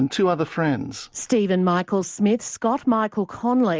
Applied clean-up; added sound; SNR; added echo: none; none; none; none.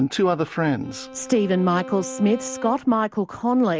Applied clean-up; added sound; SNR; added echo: none; Bowed string instrument; 16 dB; none.